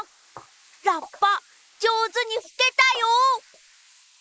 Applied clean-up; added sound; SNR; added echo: neural mask model Resemble Enhance denoiser.